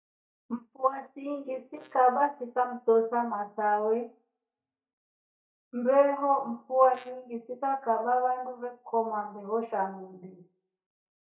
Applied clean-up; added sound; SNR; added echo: neural mask model DeepFilterNet 3.